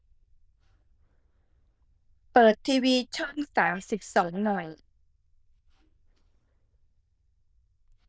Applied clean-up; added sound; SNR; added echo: neural diffusion model UNIVERSE++.